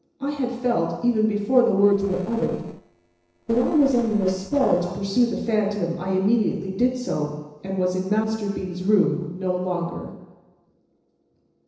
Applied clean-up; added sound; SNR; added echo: neural separator model SepFormer DNS4.